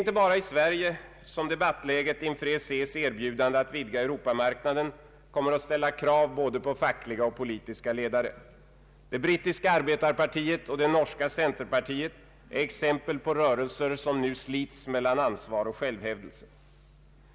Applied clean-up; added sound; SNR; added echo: none; none; none; none.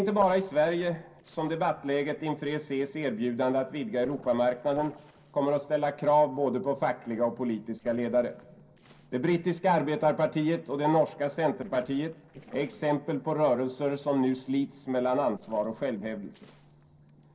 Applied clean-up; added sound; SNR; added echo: neural separator model SepFormer DNS4.